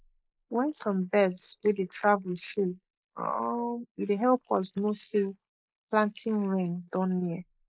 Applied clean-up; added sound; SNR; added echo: neural mask model Resemble Enhance denoiser.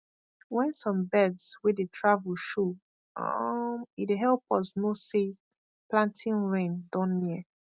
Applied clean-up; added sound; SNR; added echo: none; none; none; none.